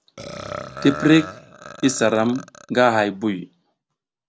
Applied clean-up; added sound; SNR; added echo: none; Burping, eructation; 13 dB; none.